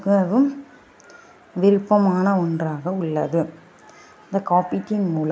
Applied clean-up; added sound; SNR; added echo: none; none; none; none.